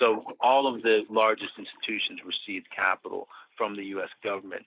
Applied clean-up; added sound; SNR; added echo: neural mask model Resemble Enhance denoiser.